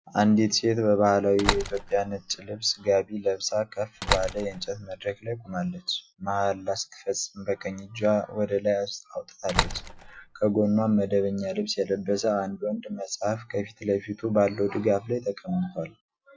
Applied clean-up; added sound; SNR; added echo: none; Slam; 6 dB; none.